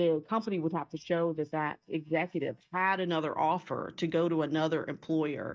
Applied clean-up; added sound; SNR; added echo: neural mask model DeepFilterNet 3.